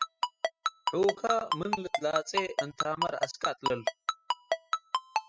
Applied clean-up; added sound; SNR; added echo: classical method spectral subtraction.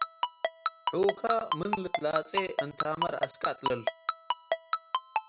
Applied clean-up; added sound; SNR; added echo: none; Ringtone; -1 dB; none.